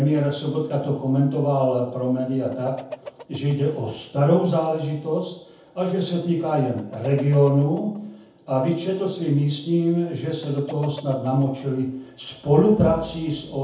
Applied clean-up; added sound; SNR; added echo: none; Chicken, rooster; 20 dB; reverberation time 0.7 s.